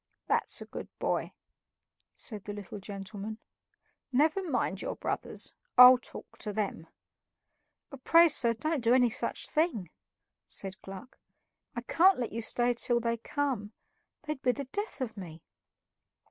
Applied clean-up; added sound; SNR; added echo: none; none; none; none.